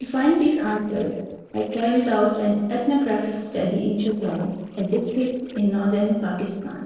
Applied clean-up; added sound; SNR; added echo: neural separator model SepFormer DNS4.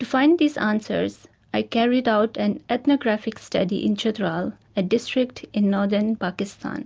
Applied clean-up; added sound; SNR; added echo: none; none; none; none.